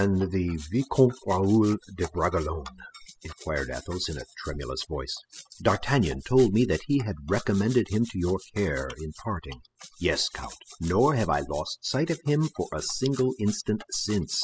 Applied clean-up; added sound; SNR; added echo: classical method spectral subtraction.